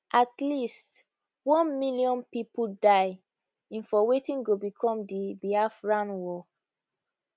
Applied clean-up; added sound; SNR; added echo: none; none; none; none.